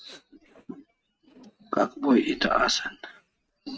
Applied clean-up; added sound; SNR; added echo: neural mask model RNNoise.